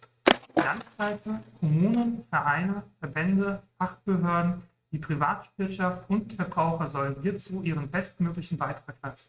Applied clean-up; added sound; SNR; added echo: neural mask model RNNoise.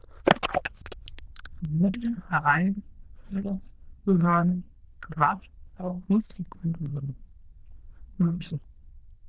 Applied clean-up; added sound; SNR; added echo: neural diffusion model UNIVERSE++.